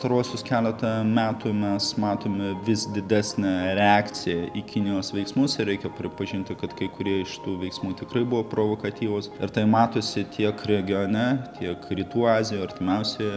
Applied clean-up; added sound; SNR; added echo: none; none; none; none.